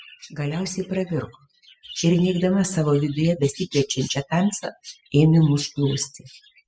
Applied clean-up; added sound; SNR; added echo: classical method spectral subtraction.